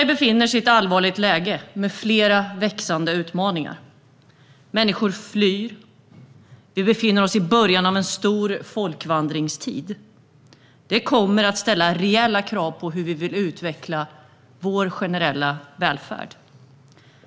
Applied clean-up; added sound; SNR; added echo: none; none; none; none.